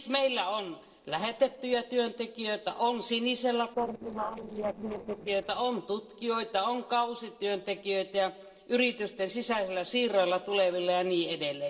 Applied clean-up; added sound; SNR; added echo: neural separator model SepFormer DNS4.